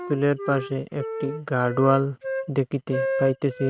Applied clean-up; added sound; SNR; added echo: neural mask model RNNoise.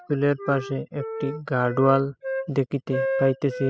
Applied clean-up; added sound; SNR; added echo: classical method spectral subtraction.